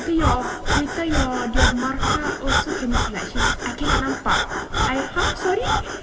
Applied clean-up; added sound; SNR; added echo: none; Breathing; -3 dB; reverberation time 1.7 s.